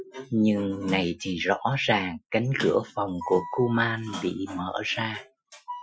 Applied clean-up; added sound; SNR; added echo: classical method Wiener filter.